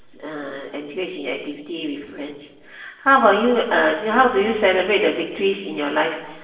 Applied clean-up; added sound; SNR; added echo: neural separator model SepFormer DNS4.